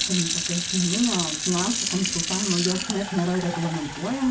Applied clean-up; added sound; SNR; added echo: none; Fill (with liquid) / Sink (filling or washing); 2 dB; reverberation time 0.3 s.